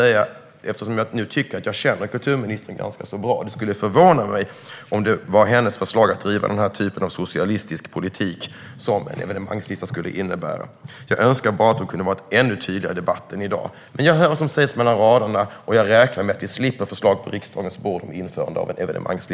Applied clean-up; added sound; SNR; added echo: none; none; none; none.